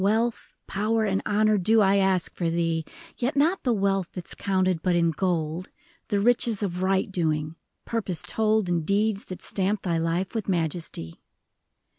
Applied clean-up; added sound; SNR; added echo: none; none; none; none.